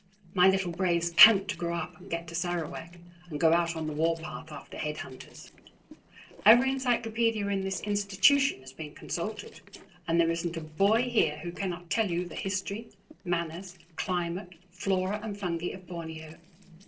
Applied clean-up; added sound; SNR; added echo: neural separator model SepFormer DNS4.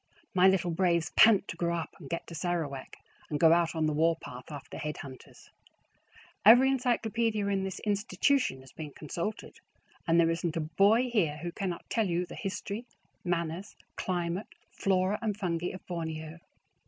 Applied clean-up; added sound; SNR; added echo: none; none; none; none.